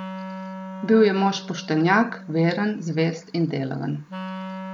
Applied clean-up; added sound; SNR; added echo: none; Wind instrument, woodwind instrument; 13 dB; none.